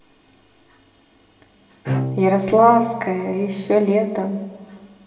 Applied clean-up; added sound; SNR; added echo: none; Bowed string instrument; 10 dB; reverberation time 1.7 s.